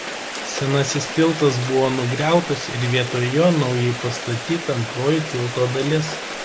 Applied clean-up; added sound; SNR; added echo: none; Rain; 8 dB; none.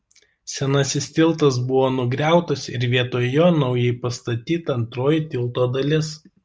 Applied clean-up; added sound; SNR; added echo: none; none; none; none.